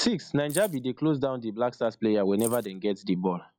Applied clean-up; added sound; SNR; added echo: classical method log-MMSE.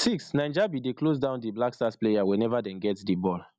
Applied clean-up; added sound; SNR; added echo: none; none; none; none.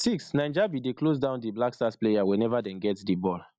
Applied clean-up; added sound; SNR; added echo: neural mask model DeepFilterNet 3.